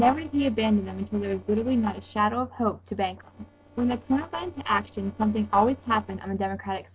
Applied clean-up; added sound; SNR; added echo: neural separator model SepFormer DNS4.